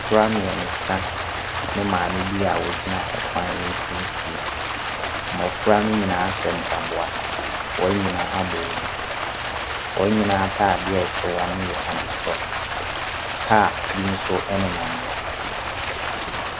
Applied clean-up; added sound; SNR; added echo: none; Stream; 1 dB; none.